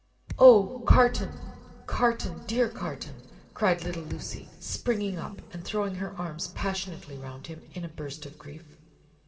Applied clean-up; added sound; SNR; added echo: none; Thump, thud; 15 dB; reverberation time 1.8 s.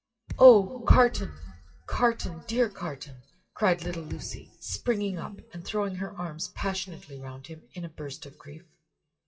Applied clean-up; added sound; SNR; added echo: classical method WPE with log-MMSE.